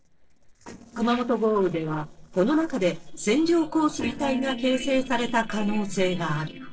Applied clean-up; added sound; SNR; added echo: neural separator model SepFormer DNS4.